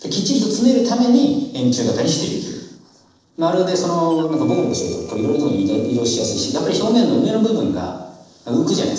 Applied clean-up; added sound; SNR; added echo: neural separator model SepFormer DNS4.